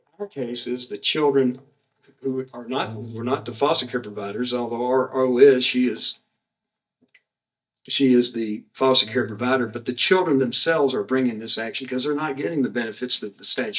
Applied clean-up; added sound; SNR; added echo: neural mask model DeepFilterNet 3.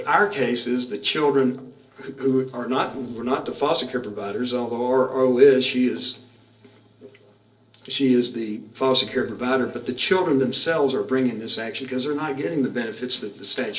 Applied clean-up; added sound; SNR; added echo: neural separator model SepFormer DNS4.